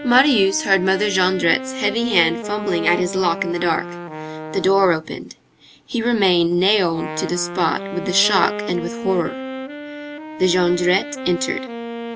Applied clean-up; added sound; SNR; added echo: none; Wind instrument, woodwind instrument; 10 dB; none.